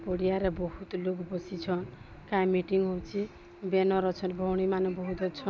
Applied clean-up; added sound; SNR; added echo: none; none; none; none.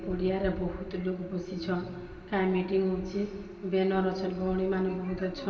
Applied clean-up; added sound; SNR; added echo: none; none; none; reverberation time 2.2 s.